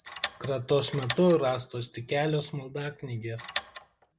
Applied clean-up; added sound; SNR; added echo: none; Tools; 3 dB; none.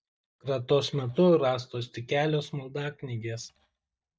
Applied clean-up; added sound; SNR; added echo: neural mask model DeepFilterNet 3.